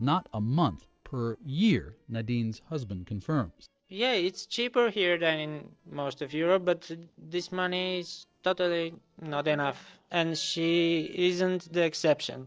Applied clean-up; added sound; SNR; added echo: neural separator model SepFormer DNS4.